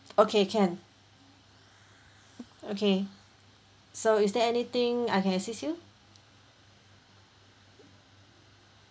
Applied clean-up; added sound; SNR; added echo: none; none; none; none.